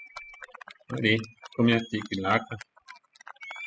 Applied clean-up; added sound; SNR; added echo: classical method spectral subtraction.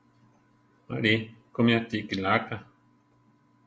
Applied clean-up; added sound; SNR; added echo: none; none; none; none.